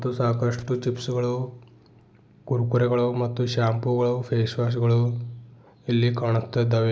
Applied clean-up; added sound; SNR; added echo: none; none; none; none.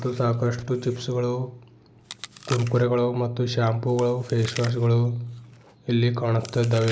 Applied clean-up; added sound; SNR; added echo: none; Chewing, mastication; 19 dB; none.